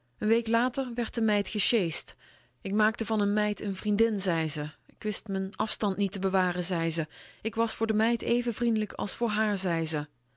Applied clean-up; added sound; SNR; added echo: none; none; none; none.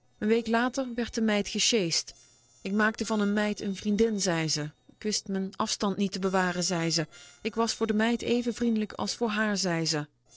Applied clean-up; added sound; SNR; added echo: neural separator model SepFormer DNS4.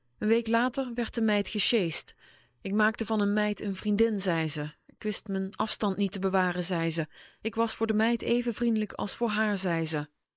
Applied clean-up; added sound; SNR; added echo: neural mask model Resemble Enhance denoiser.